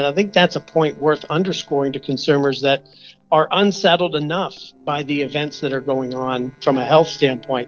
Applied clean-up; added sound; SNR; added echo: neural separator model SepFormer DNS4.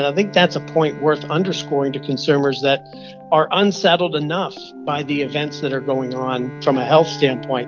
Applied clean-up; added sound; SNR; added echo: none; Bowed string instrument; 16 dB; none.